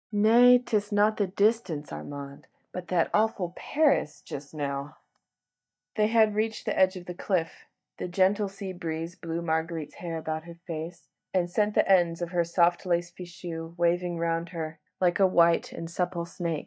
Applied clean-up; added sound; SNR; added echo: neural mask model DeepFilterNet 3.